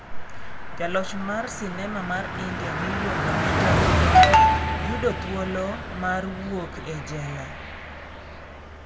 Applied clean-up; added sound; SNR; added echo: none; Car passing by; 2 dB; reverberation time 1.9 s.